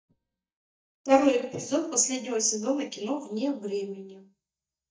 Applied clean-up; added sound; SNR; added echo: neural mask model DeepFilterNet 3.